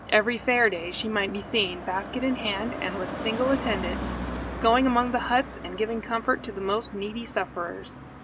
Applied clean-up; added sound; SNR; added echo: none; Car passing by; 9 dB; none.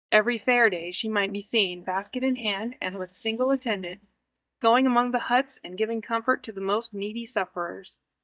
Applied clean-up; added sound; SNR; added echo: neural mask model DeepFilterNet 3.